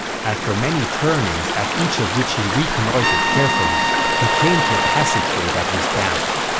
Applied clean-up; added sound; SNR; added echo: none; Trumpet + Stream / Ocean; -3 dB; none.